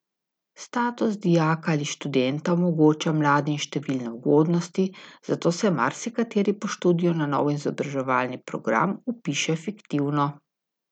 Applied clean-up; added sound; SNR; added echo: none; none; none; none.